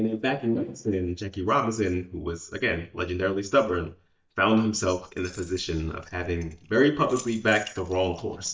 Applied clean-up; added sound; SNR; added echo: neural mask model DeepFilterNet 3.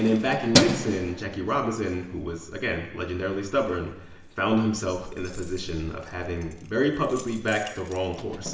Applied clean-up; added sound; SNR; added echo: none; Keys jangling; 6 dB; reverberation time 1.0 s.